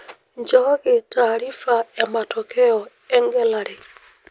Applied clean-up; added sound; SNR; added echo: none; none; none; none.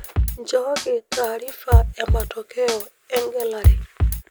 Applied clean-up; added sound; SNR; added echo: none; Drum kit; -5 dB; none.